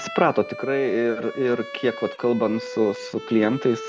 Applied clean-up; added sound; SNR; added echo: none; Bowed string instrument; 12 dB; none.